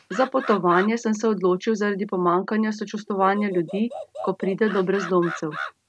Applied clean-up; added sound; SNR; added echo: none; Animal; 14 dB; none.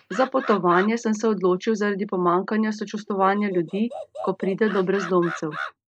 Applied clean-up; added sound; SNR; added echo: neural mask model Resemble Enhance denoiser.